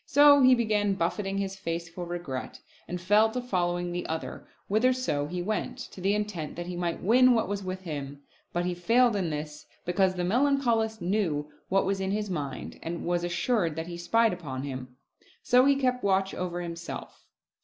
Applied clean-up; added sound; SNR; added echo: none; none; none; none.